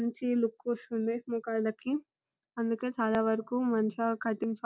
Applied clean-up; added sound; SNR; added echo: none; none; none; none.